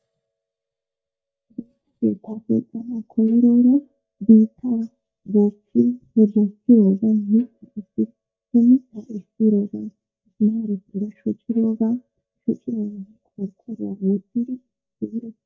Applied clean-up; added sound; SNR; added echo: neural mask model DeepFilterNet 3.